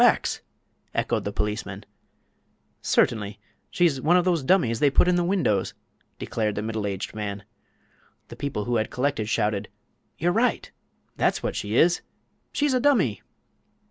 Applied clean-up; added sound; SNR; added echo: none; none; none; none.